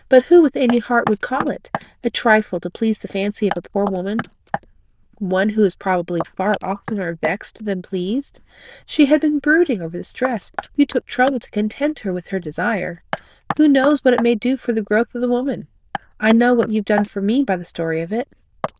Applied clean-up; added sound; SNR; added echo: neural diffusion model UNIVERSE++.